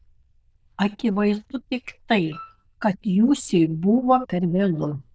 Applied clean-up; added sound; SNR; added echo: neural diffusion model UNIVERSE++.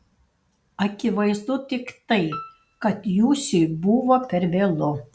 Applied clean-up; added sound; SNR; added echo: none; Piano; 18 dB; none.